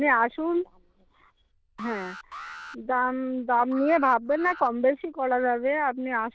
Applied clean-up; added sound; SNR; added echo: neural diffusion model UNIVERSE++.